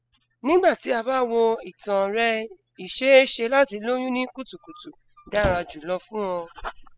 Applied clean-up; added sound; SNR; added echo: classical method spectral subtraction.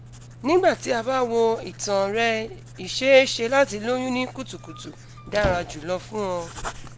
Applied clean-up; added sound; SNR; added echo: none; Writing + Squeak; 15 dB; none.